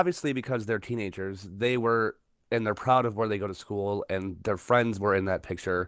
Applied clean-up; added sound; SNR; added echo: none; none; none; none.